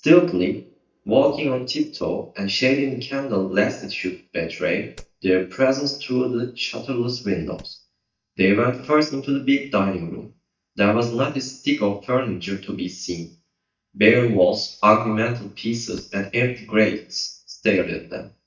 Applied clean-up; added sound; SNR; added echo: neural mask model DeepFilterNet 3.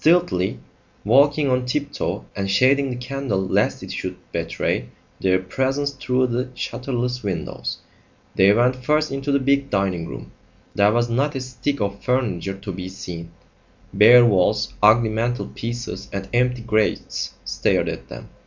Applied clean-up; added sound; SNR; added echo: none; none; none; none.